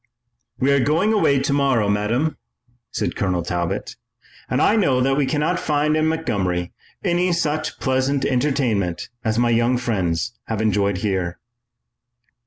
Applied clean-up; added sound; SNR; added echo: none; none; none; none.